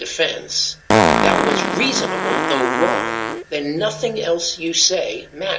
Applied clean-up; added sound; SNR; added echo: none; Fart; 0 dB; reverberation time 0.2 s.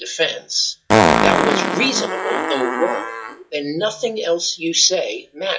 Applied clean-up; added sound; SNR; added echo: classical method WPE with log-MMSE.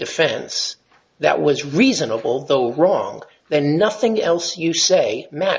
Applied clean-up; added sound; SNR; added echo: none; none; none; none.